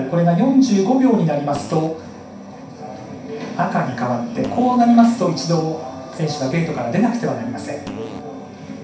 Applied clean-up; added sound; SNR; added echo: none; Fart; 19 dB; reverberation time 0.6 s.